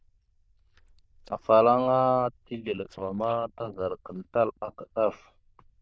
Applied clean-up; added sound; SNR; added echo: neural diffusion model UNIVERSE++.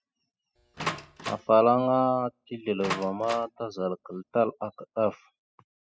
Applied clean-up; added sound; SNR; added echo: classical method spectral subtraction.